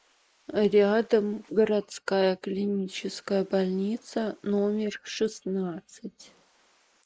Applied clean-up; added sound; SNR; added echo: neural mask model Resemble Enhance denoiser.